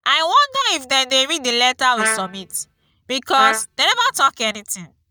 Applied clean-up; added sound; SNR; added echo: neural mask model DeepFilterNet 3.